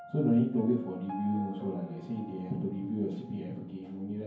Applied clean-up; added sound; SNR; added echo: none; Piano; 16 dB; reverberation time 0.9 s.